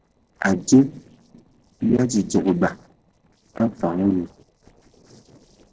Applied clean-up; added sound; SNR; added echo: neural separator model SepFormer DNS4.